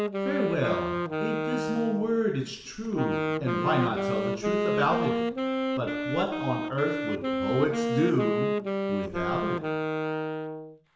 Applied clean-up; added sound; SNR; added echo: none; Wind instrument, woodwind instrument; -1 dB; reverberation time 0.7 s.